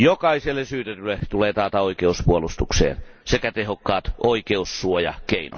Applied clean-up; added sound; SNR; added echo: none; none; none; none.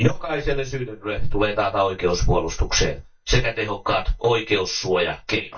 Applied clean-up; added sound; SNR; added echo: neural mask model DeepFilterNet 3.